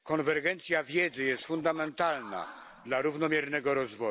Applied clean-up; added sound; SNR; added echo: none; Scratching (performance technique); 19 dB; none.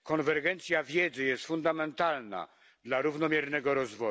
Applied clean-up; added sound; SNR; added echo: none; none; none; none.